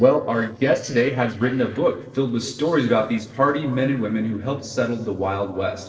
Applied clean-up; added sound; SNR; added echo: neural separator model SepFormer DNS4.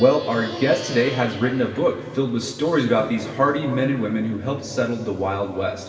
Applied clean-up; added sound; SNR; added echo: none; Plucked string instrument; 16 dB; reverberation time 2.7 s.